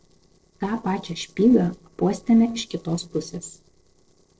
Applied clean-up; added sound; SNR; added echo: neural separator model SepFormer DNS4.